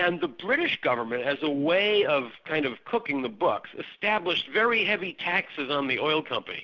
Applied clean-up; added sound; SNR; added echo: none; none; none; none.